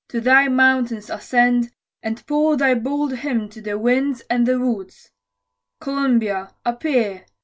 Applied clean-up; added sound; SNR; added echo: none; none; none; none.